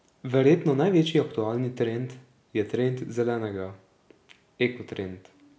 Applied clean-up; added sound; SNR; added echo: none; none; none; none.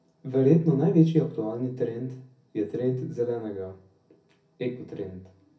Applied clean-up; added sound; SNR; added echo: none; none; none; reverberation time 0.3 s.